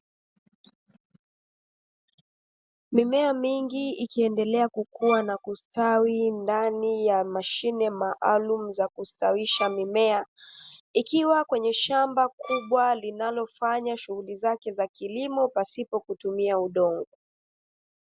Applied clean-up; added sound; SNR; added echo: none; Bowed string instrument; 10 dB; none.